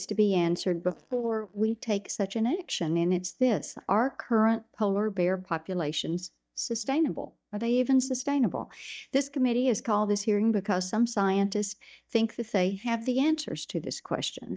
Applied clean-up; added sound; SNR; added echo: neural mask model DeepFilterNet 3.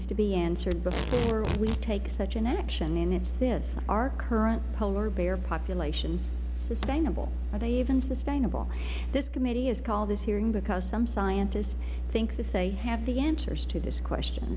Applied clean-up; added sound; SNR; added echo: none; Packing tape, duct tape; 6 dB; none.